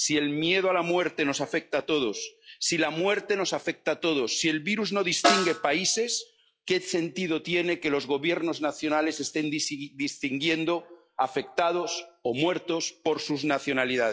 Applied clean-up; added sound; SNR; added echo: classical method log-MMSE.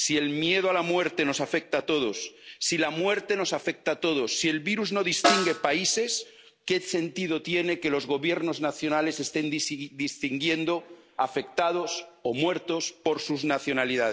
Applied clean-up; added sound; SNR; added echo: none; Snare drum; 2 dB; none.